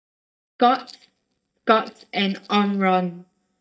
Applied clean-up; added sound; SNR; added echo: neural mask model DeepFilterNet 3.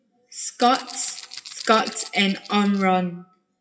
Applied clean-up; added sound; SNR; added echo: classical method WPE with log-MMSE.